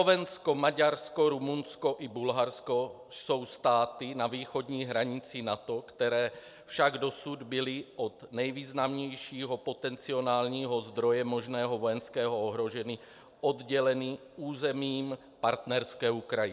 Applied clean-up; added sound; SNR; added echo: none; none; none; none.